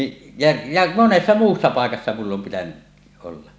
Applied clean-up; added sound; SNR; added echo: none; none; none; none.